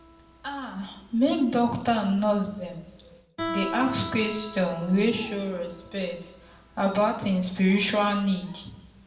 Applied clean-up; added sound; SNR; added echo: none; Guitar; 14 dB; reverberation time 0.7 s.